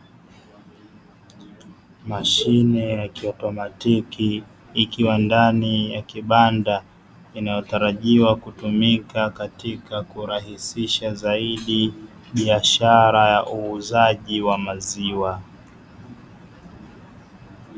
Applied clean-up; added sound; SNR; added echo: none; none; none; none.